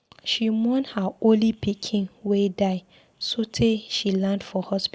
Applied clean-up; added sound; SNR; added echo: none; none; none; none.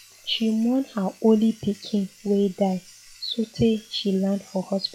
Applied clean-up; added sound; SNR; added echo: classical method log-MMSE.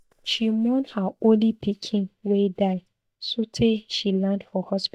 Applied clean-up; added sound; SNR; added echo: neural mask model DeepFilterNet 3.